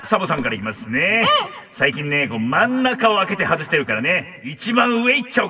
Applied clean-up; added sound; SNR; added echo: none; none; none; reverberation time 1.9 s.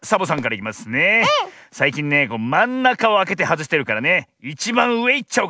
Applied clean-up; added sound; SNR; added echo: none; none; none; none.